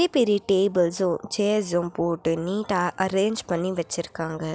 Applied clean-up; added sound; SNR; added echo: none; none; none; none.